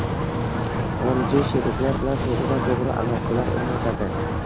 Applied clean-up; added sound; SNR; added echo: none; Wind; -2 dB; none.